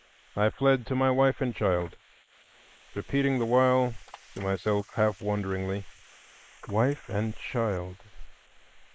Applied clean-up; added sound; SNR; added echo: neural mask model Resemble Enhance denoiser.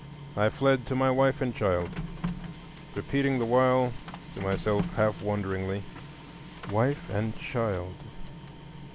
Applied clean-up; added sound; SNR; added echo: none; Printer; 11 dB; none.